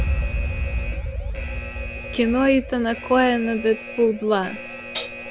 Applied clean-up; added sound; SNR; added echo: none; Hi-hat + Alarm; 4 dB; none.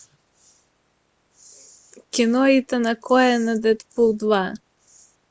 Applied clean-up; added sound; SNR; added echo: none; none; none; none.